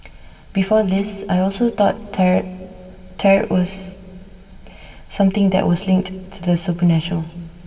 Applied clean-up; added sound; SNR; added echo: none; none; none; reverberation time 1.9 s.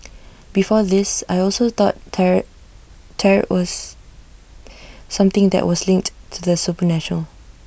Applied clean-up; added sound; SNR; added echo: none; none; none; none.